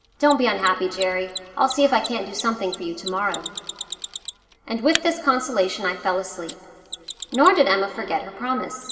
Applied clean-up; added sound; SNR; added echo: none; Mechanisms; 13 dB; reverberation time 2.2 s.